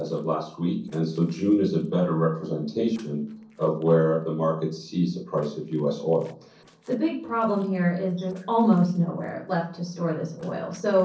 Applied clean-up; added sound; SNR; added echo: neural separator model SepFormer DNS4.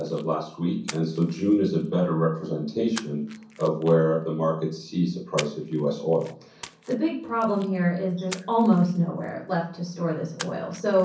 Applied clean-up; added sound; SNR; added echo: none; Splash, splatter; 20 dB; reverberation time 0.6 s.